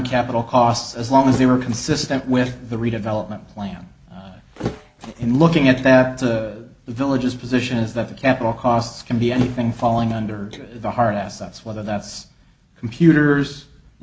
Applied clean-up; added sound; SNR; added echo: none; Thump, thud; 15 dB; none.